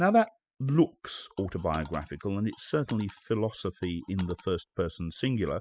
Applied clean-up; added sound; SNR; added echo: classical method spectral subtraction.